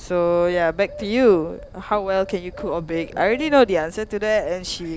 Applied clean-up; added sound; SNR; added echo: none; Bird; 18 dB; none.